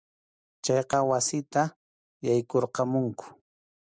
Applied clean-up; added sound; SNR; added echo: none; none; none; none.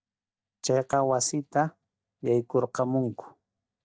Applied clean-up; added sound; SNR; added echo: neural mask model DeepFilterNet 3.